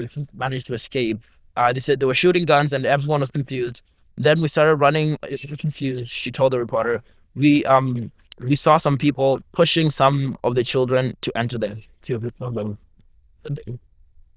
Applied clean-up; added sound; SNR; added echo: neural diffusion model UNIVERSE++.